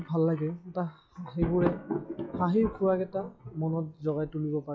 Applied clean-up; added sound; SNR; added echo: classical method log-MMSE.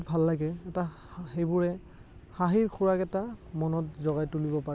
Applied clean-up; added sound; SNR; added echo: none; none; none; none.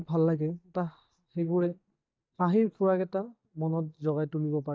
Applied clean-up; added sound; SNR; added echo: neural mask model DeepFilterNet 3.